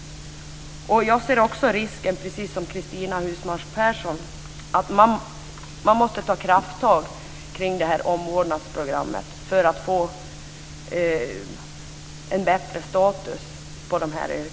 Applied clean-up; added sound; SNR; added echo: none; none; none; none.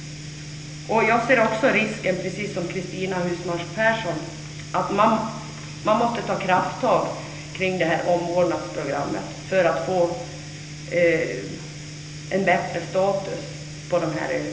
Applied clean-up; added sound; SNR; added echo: none; none; none; reverberation time 0.8 s.